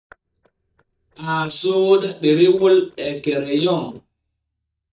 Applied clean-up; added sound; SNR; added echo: neural mask model DeepFilterNet 3.